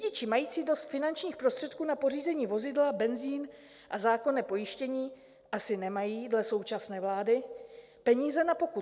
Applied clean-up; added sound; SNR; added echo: none; none; none; none.